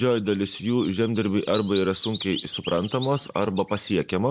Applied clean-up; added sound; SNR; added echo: neural mask model Resemble Enhance denoiser.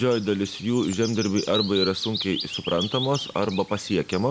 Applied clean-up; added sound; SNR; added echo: none; Bird vocalization, bird call, bird song; 9 dB; none.